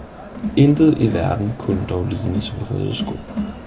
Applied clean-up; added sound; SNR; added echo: none; Crowd; 9 dB; none.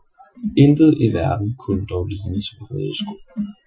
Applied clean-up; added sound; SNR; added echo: classical method Wiener filter.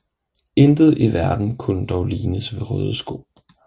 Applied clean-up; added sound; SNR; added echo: none; none; none; none.